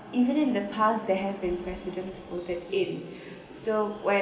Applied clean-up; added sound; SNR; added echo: none; none; none; none.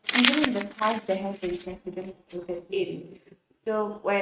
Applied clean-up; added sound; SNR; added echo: neural mask model RNNoise.